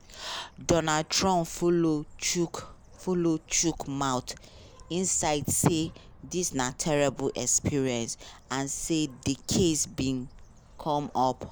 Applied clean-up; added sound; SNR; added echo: none; Bird; 20 dB; none.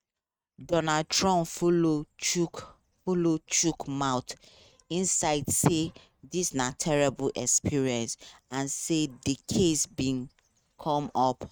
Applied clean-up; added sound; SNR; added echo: neural mask model RNNoise.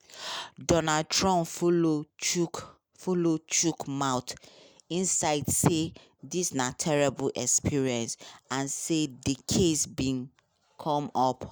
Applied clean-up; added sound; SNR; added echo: none; none; none; none.